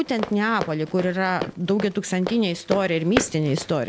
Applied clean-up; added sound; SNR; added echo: none; Run; 9 dB; none.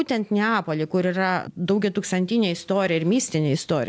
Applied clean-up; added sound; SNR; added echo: none; none; none; none.